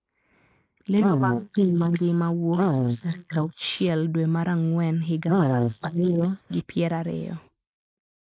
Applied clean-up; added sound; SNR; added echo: neural mask model Resemble Enhance denoiser.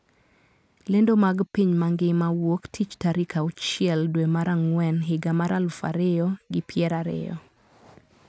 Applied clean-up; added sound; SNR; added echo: none; none; none; none.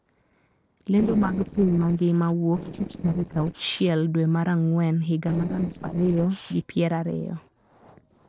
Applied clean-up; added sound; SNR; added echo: neural separator model SepFormer DNS4.